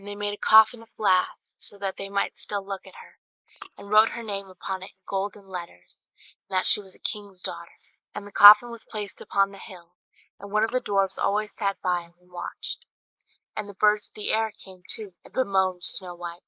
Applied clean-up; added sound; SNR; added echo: neural mask model Resemble Enhance denoiser.